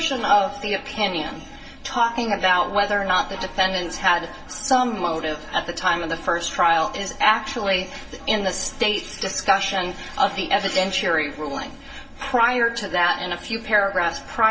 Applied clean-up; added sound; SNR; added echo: none; none; none; reverberation time 0.2 s.